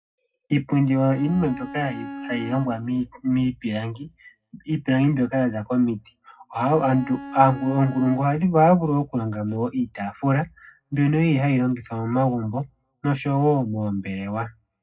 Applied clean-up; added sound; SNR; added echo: none; Bowed string instrument; 13 dB; reverberation time 0.3 s.